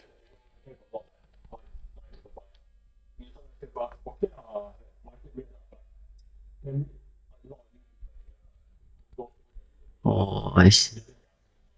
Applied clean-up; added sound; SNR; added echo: neural mask model DeepFilterNet 3.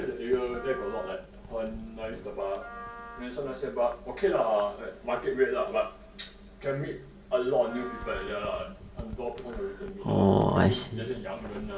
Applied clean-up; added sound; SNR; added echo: none; Wind instrument, woodwind instrument; 17 dB; reverberation time 1.4 s.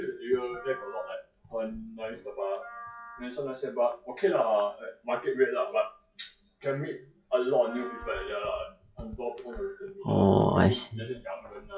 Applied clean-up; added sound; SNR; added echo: classical method WPE with log-MMSE.